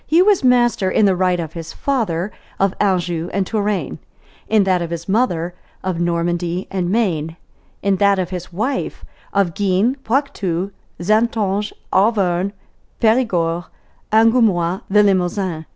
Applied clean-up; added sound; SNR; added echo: none; none; none; none.